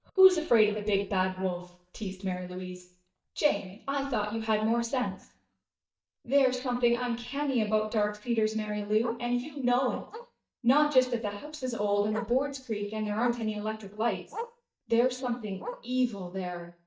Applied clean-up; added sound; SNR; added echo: neural mask model DeepFilterNet 3.